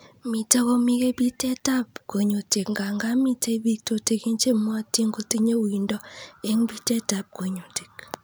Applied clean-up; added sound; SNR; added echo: none; none; none; none.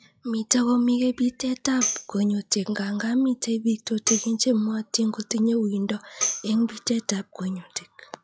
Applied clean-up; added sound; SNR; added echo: classical method log-MMSE.